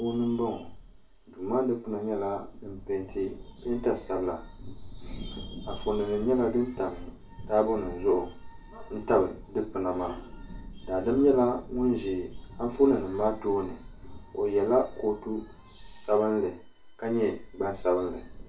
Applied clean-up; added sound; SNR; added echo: none; Thunder / Rain; 15 dB; reverberation time 0.3 s.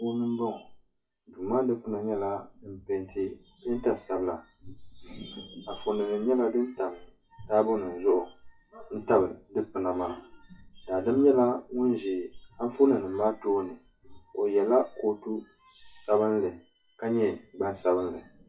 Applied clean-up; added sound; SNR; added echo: classical method WPE with log-MMSE.